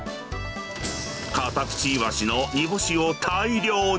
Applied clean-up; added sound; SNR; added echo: none; none; none; none.